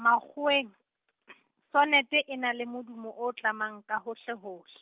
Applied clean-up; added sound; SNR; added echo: none; none; none; none.